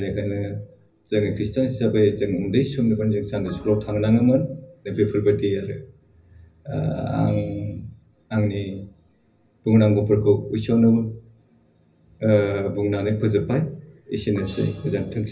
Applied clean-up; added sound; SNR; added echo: none; Organ; 19 dB; reverberation time 0.4 s.